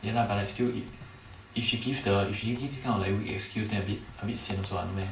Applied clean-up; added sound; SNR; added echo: none; Typing; 19 dB; reverberation time 0.3 s.